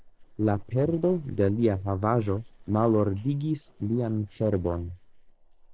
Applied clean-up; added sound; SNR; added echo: neural separator model SepFormer DNS4.